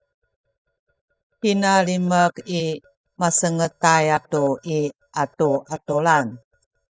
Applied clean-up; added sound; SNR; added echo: neural mask model DeepFilterNet 3.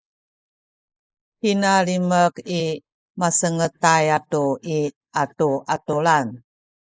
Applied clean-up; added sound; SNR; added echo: neural mask model Resemble Enhance denoiser.